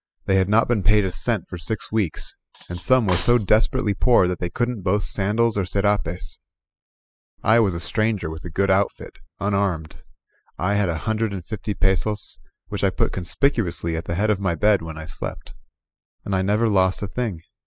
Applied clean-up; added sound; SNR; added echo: classical method spectral subtraction.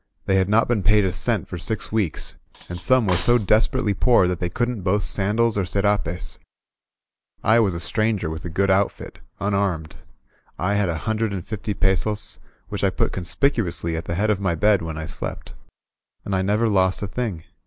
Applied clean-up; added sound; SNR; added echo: none; Cutlery, silverware; 14 dB; none.